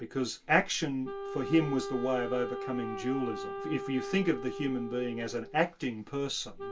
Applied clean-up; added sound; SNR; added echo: none; Wind instrument, woodwind instrument; 8 dB; reverberation time 0.2 s.